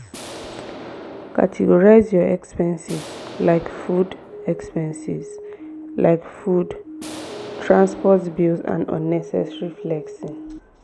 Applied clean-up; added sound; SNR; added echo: none; Siren + Explosion; 15 dB; none.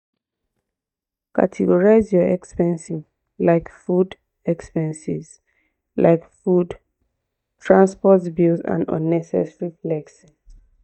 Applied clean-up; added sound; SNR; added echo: neural mask model DeepFilterNet 3.